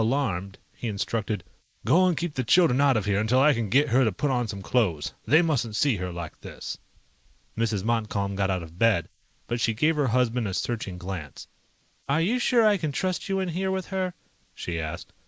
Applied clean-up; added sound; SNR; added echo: neural mask model Resemble Enhance denoiser.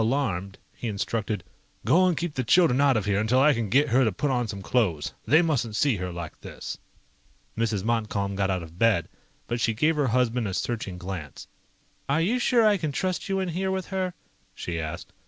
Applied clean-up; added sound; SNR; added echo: none; none; none; none.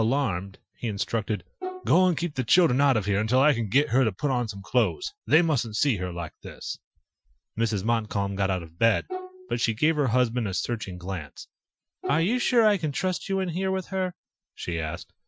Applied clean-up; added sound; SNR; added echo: classical method Wiener filter.